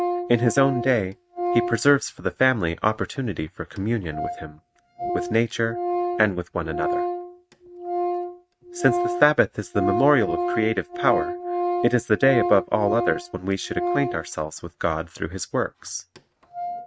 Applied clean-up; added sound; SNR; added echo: neural mask model RNNoise.